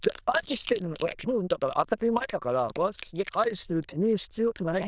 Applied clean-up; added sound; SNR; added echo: neural diffusion model UNIVERSE++.